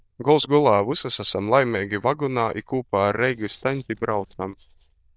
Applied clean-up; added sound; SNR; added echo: neural diffusion model UNIVERSE++.